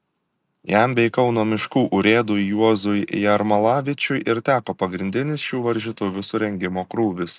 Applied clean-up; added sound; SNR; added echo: none; none; none; none.